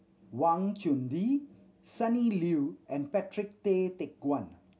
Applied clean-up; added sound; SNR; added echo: none; none; none; none.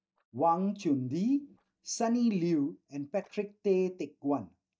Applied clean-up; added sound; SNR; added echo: neural mask model DeepFilterNet 3.